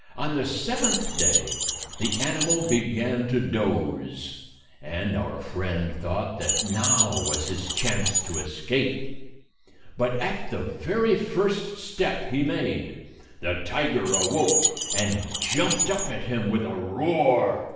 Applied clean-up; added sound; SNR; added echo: none; Keys jangling; 1 dB; reverberation time 0.9 s.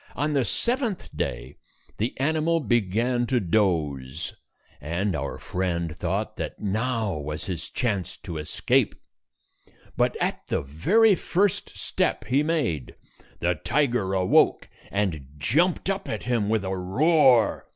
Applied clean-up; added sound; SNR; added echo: none; none; none; none.